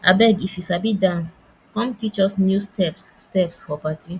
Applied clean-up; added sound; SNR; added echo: none; none; none; none.